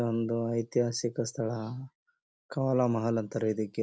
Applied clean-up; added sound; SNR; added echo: none; none; none; none.